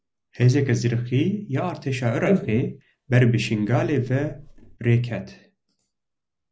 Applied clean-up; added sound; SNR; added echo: neural mask model Resemble Enhance denoiser.